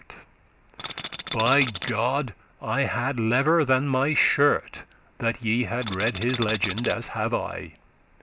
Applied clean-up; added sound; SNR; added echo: none; Tools; 4 dB; none.